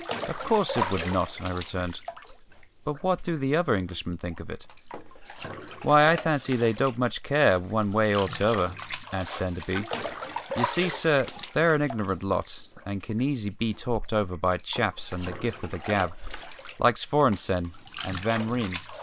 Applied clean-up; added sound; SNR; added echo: none; Bathtub (filling or washing); 11 dB; none.